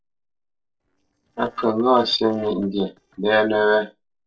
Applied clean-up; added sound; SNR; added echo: neural separator model SepFormer DNS4.